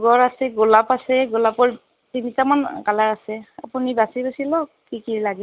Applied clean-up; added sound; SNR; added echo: none; none; none; none.